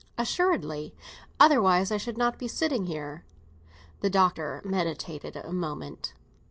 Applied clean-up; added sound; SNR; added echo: none; none; none; none.